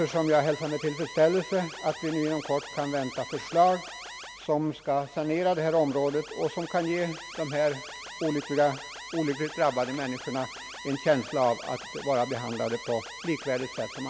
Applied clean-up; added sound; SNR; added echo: none; Alarm; 14 dB; none.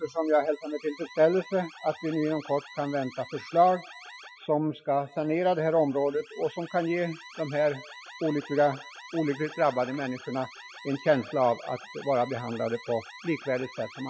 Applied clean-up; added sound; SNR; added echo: classical method Wiener filter.